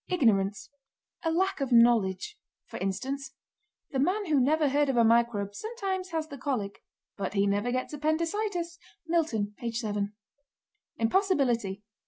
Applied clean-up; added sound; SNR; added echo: none; none; none; none.